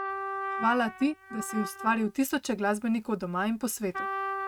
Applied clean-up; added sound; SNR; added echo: neural mask model RNNoise.